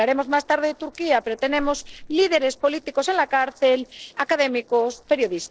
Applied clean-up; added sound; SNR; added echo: neural separator model SepFormer DNS4.